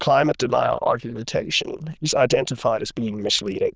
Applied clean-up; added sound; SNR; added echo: neural diffusion model UNIVERSE++.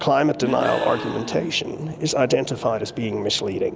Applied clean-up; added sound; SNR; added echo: none; Gasp; 13 dB; none.